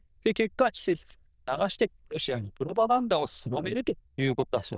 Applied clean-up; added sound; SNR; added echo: neural diffusion model UNIVERSE++.